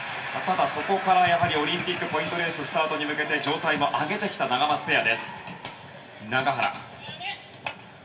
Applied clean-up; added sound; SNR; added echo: none; none; none; reverberation time 0.8 s.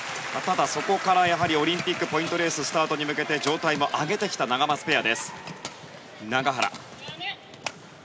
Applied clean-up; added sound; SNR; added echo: none; none; none; none.